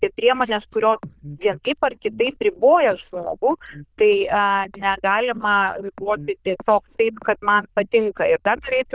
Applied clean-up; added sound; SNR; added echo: neural diffusion model UNIVERSE++.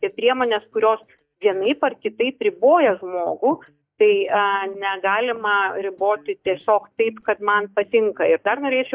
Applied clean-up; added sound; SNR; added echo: neural mask model DeepFilterNet 3.